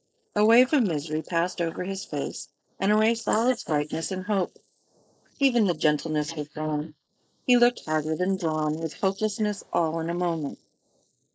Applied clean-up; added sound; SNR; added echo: neural mask model Resemble Enhance denoiser.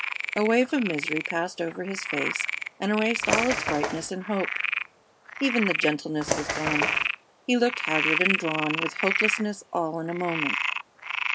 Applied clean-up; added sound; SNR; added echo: none; Frog + Bird; 1 dB; none.